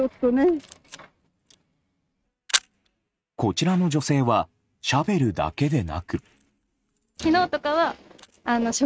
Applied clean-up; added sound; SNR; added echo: neural mask model RNNoise.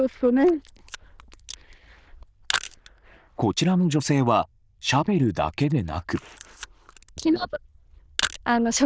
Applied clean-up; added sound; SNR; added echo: neural diffusion model UNIVERSE++.